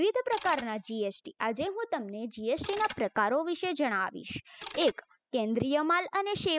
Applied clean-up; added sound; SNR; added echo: classical method spectral subtraction.